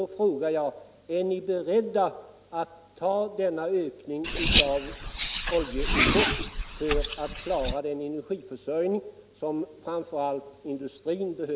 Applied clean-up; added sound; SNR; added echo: none; Car; -2 dB; none.